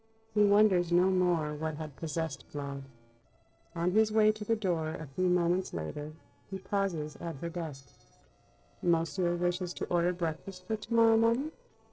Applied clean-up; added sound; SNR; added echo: neural separator model SepFormer DNS4.